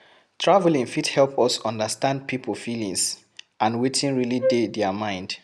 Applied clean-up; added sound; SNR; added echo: none; Wind instrument, woodwind instrument; 4 dB; none.